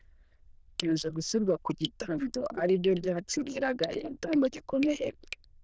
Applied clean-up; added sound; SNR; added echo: neural diffusion model UNIVERSE++.